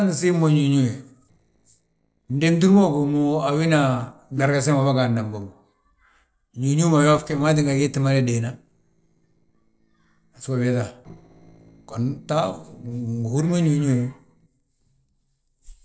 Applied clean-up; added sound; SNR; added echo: neural separator model SepFormer DNS4.